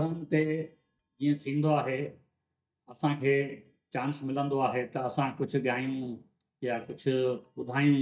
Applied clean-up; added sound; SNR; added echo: neural mask model DeepFilterNet 3.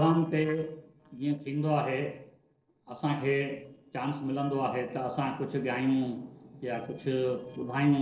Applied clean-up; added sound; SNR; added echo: neural separator model SepFormer DNS4.